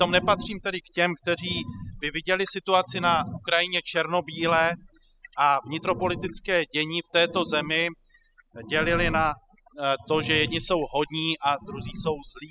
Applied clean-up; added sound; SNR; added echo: classical method spectral subtraction.